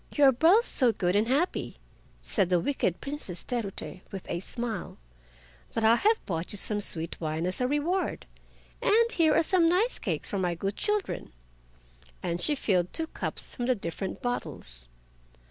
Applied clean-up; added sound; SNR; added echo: none; none; none; none.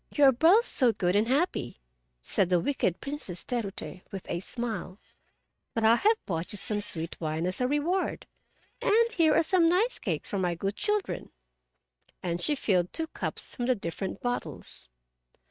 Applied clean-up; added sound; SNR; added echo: neural mask model RNNoise.